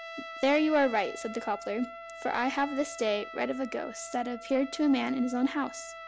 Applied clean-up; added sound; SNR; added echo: none; Trumpet; 13 dB; none.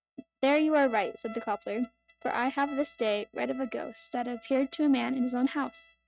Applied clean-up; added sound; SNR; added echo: neural mask model RNNoise.